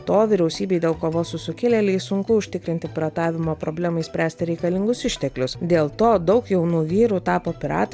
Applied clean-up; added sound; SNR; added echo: none; none; none; none.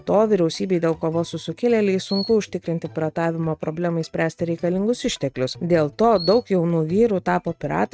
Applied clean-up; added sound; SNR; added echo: neural mask model RNNoise.